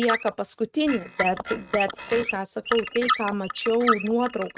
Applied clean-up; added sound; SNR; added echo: neural mask model RNNoise.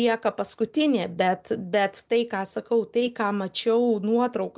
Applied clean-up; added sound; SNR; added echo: none; none; none; none.